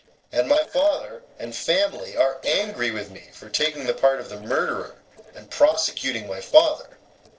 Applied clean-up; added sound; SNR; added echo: neural separator model SepFormer DNS4.